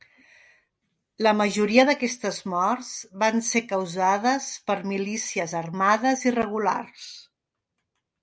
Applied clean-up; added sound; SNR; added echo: none; none; none; none.